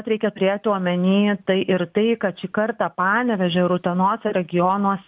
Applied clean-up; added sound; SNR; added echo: none; none; none; none.